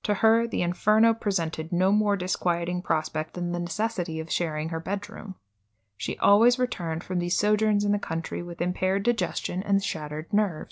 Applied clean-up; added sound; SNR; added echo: none; none; none; none.